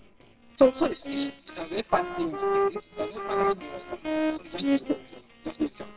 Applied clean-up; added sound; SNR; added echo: neural separator model SepFormer WHAMR!.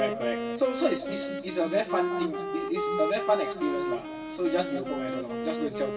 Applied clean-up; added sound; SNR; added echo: none; Wind instrument, woodwind instrument; 2 dB; reverberation time 1.7 s.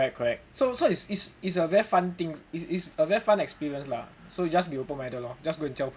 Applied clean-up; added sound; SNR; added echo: none; none; none; none.